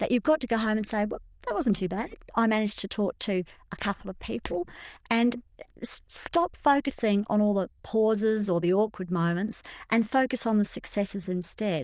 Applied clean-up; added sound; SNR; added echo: neural diffusion model UNIVERSE++.